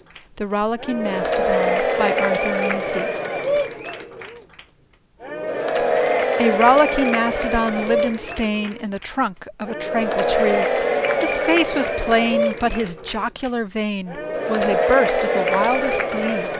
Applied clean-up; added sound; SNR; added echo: none; Applause / Crowd / Cheering; -1 dB; none.